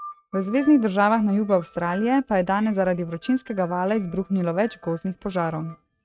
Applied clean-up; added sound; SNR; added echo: neural mask model RNNoise.